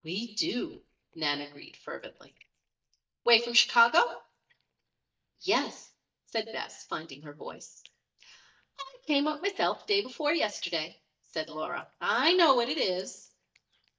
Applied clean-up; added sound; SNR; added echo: neural mask model DeepFilterNet 3.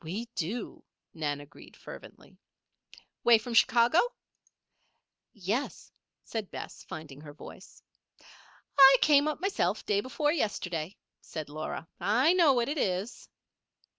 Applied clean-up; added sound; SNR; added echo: none; none; none; none.